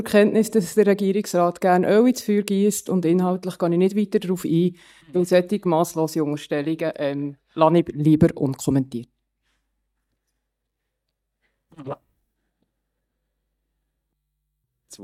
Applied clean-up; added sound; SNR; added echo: neural mask model DeepFilterNet 3.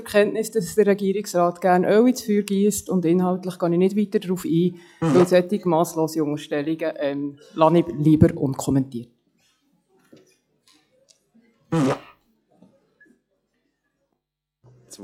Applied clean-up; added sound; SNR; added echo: classical method log-MMSE.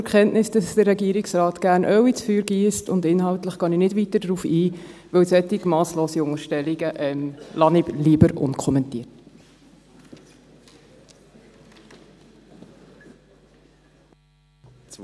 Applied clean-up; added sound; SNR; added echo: none; none; none; none.